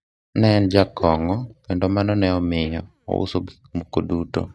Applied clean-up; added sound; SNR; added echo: neural mask model DeepFilterNet 3.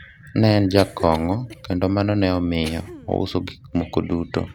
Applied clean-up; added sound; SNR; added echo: none; Cough; 20 dB; none.